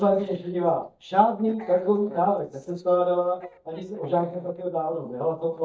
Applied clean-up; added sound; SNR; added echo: neural mask model DeepFilterNet 3.